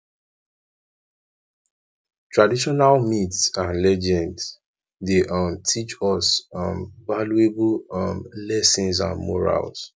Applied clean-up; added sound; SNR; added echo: none; none; none; none.